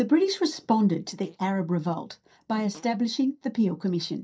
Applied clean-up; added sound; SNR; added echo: neural mask model DeepFilterNet 3.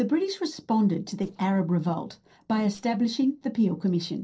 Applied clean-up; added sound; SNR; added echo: neural separator model SepFormer DNS4.